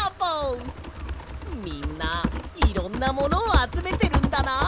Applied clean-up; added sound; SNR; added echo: none; Typing; -2 dB; none.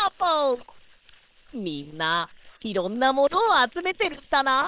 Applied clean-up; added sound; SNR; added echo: neural separator model SepFormer WHAM!.